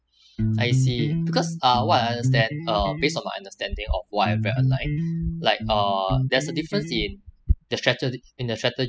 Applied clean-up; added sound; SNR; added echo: classical method spectral subtraction.